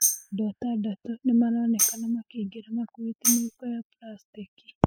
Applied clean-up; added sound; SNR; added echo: classical method spectral subtraction.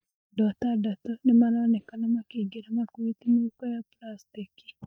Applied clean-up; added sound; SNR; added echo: neural mask model DeepFilterNet 3.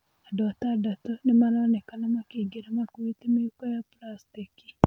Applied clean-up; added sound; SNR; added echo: none; none; none; none.